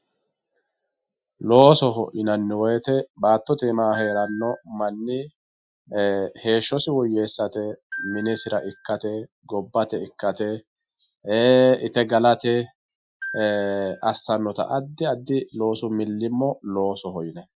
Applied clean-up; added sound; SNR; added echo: classical method Wiener filter.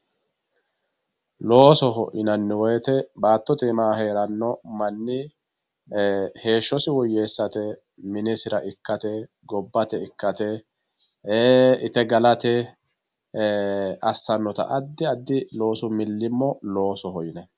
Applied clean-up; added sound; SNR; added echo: none; none; none; none.